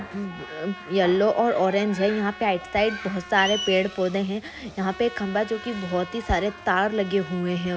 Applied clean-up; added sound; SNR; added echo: none; Screech + Trumpet; 15 dB; none.